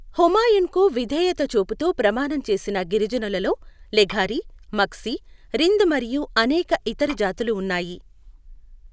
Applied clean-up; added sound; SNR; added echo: none; Tap / Glass; 17 dB; none.